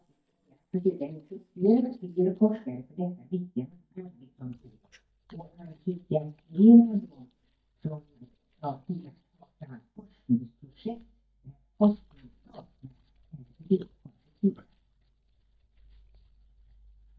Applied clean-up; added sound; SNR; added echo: neural mask model DeepFilterNet 3.